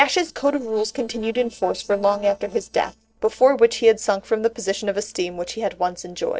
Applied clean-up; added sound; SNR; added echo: neural separator model SepFormer DNS4.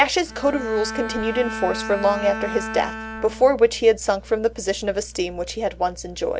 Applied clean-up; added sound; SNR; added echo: none; Bowed string instrument; 12 dB; none.